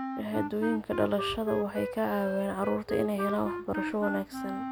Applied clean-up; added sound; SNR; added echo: none; Wind instrument, woodwind instrument; 5 dB; none.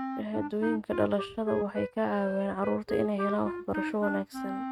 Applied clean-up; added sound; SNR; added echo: neural mask model RNNoise.